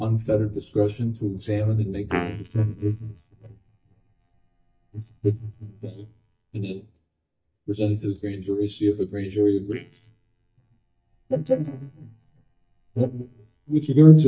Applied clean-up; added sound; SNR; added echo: neural mask model DeepFilterNet 3.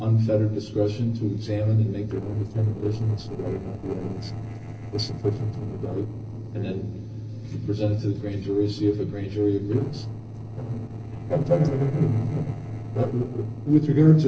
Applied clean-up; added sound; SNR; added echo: neural separator model SepFormer DNS4.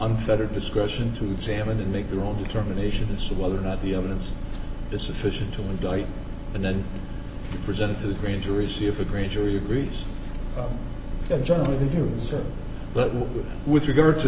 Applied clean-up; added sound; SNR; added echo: none; none; none; none.